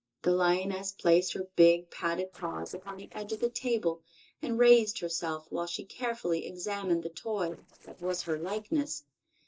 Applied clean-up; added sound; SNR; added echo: neural separator model SepFormer DNS4.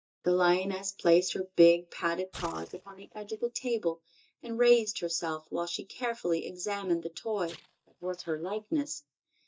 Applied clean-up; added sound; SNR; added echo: neural mask model DeepFilterNet 3.